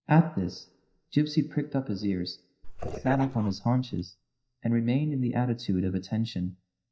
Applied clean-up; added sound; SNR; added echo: neural mask model DeepFilterNet 3.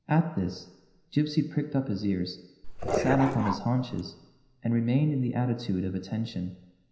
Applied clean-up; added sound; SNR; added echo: none; Dog; 2 dB; reverberation time 0.9 s.